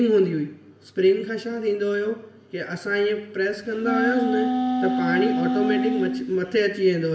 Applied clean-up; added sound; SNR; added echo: none; Wind instrument, woodwind instrument; 0 dB; reverberation time 0.7 s.